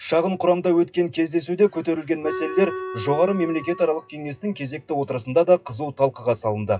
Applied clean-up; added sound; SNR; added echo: classical method WPE with log-MMSE.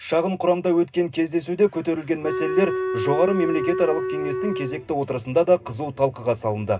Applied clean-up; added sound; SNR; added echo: none; Wind instrument, woodwind instrument; 4 dB; reverberation time 0.2 s.